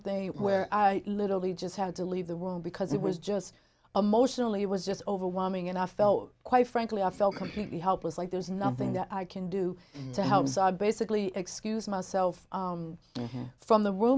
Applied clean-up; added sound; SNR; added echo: none; none; none; none.